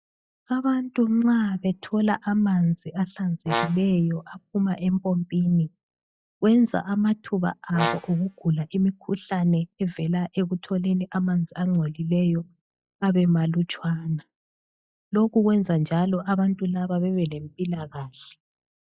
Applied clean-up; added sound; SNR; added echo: classical method log-MMSE.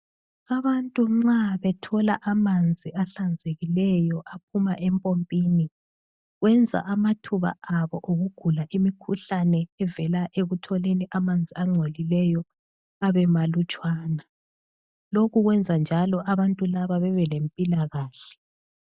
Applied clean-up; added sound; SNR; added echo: none; none; none; none.